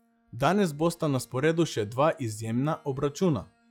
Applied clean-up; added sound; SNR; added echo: classical method log-MMSE.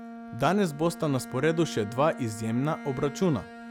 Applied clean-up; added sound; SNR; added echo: none; Bowed string instrument; 13 dB; none.